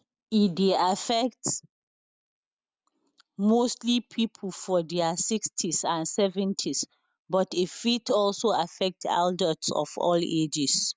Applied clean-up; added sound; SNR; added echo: none; none; none; none.